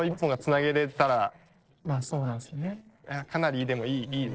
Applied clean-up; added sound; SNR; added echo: neural separator model SepFormer DNS4.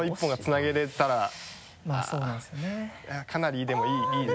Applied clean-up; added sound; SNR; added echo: none; none; none; none.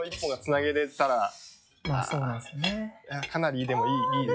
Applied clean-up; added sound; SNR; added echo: classical method log-MMSE.